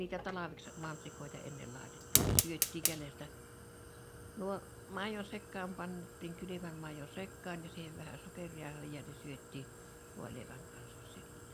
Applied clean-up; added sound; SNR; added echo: none; Fire; -4 dB; none.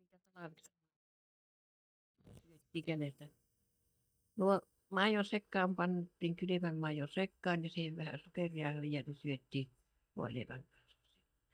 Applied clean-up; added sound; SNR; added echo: neural mask model DeepFilterNet 3.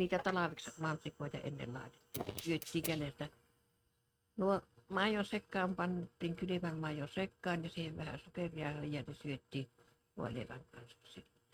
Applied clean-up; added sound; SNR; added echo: neural mask model RNNoise.